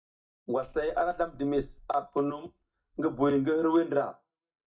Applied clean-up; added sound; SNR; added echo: neural mask model DeepFilterNet 3.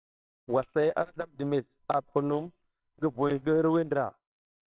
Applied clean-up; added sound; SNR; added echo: neural separator model SepFormer WHAMR!.